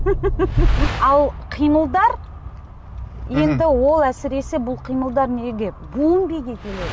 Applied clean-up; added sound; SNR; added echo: none; none; none; none.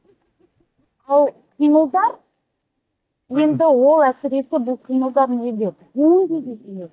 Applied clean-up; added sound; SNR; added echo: neural mask model DeepFilterNet 3.